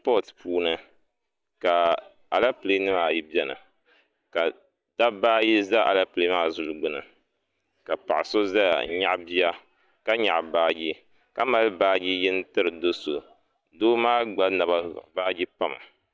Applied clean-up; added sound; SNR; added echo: neural mask model DeepFilterNet 3.